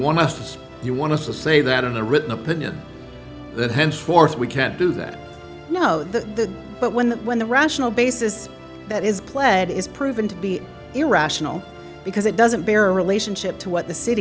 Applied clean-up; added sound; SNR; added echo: none; Musical instrument; 17 dB; none.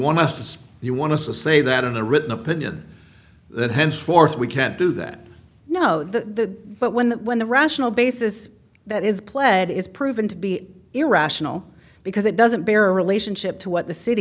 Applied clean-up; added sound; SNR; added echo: none; none; none; none.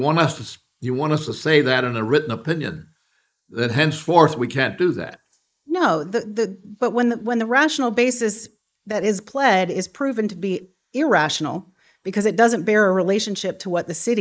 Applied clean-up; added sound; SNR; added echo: neural mask model Resemble Enhance denoiser.